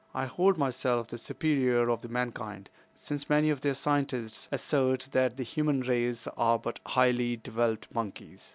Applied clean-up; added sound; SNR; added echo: none; none; none; none.